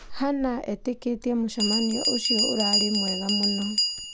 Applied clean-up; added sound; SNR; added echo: none; Bell; 1 dB; none.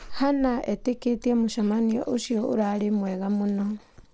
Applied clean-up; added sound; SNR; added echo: neural mask model Resemble Enhance denoiser.